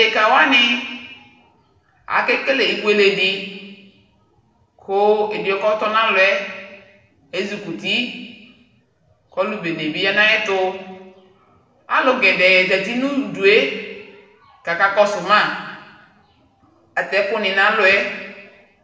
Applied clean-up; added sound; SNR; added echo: none; none; none; reverberation time 1.1 s.